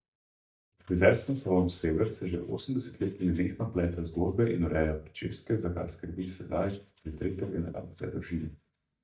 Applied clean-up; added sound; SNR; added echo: neural mask model DeepFilterNet 3.